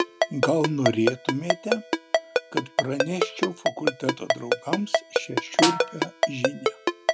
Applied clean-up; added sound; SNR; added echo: none; Ringtone + Snare drum; -3 dB; none.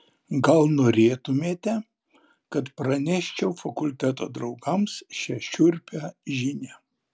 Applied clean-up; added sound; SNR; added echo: none; none; none; none.